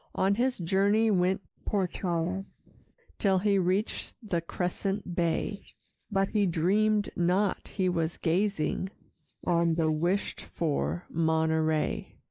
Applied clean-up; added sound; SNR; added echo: neural mask model Resemble Enhance denoiser.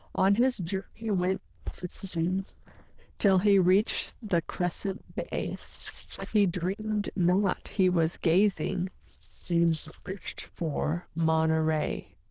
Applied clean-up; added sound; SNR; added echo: neural diffusion model UNIVERSE++.